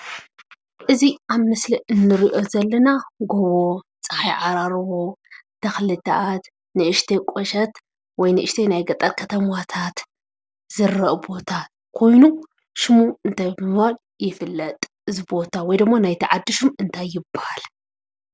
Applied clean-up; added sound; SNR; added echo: none; none; none; none.